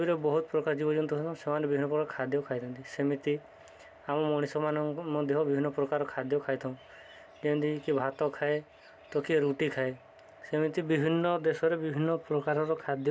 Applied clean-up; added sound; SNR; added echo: none; none; none; none.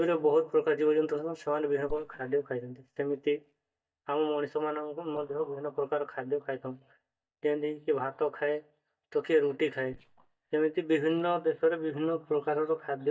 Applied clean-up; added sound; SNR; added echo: neural mask model DeepFilterNet 3.